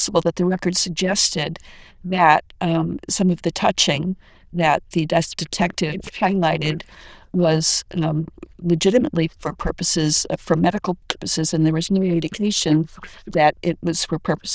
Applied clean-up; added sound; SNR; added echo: neural diffusion model UNIVERSE++.